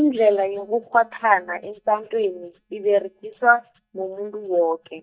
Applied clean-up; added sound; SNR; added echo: neural mask model DeepFilterNet 3.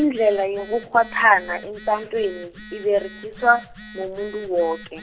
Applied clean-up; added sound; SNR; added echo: none; Telephone; 19 dB; none.